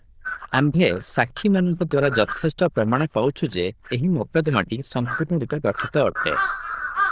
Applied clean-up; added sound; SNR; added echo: neural diffusion model UNIVERSE++.